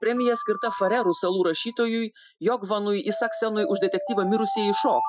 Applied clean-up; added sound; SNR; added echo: classical method Wiener filter.